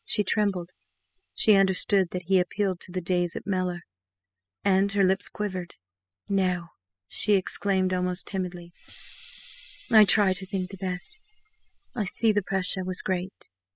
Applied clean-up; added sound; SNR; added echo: classical method spectral subtraction.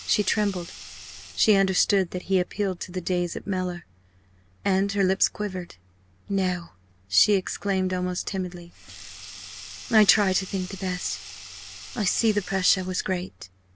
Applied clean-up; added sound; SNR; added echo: none; Sink (filling or washing); 18 dB; none.